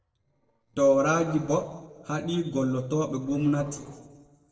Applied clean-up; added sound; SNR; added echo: neural separator model SepFormer DNS4.